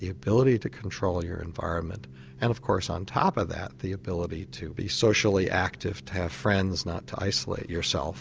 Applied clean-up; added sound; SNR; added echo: none; Organ; 20 dB; none.